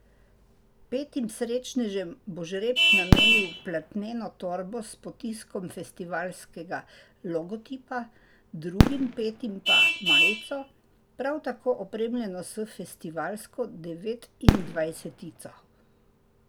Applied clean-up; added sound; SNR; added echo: none; Fireworks + Vehicle horn, car horn, honking; -5 dB; none.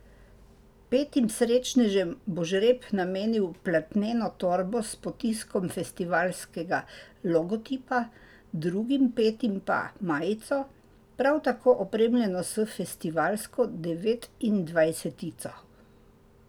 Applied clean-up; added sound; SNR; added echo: none; none; none; none.